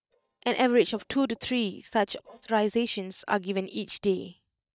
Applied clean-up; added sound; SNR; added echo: neural mask model DeepFilterNet 3.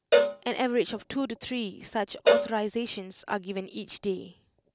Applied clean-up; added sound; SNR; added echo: none; Cowbell; -2 dB; none.